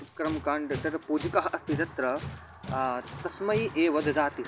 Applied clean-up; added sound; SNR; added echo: none; Tools; 11 dB; none.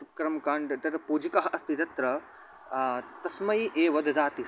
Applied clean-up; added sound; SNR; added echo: none; none; none; none.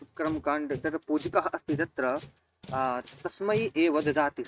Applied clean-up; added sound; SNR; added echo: neural mask model RNNoise.